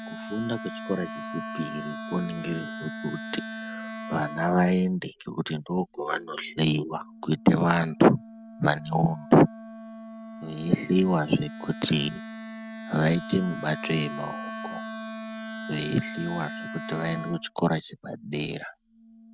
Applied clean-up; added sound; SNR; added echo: none; Wind instrument, woodwind instrument; 11 dB; none.